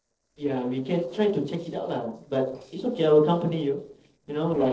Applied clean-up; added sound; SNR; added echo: neural separator model SepFormer DNS4.